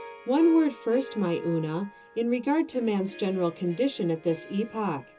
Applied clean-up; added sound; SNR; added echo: none; Harp; 18 dB; reverberation time 0.2 s.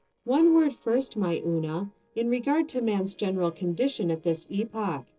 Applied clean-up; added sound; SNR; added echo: neural separator model SepFormer DNS4.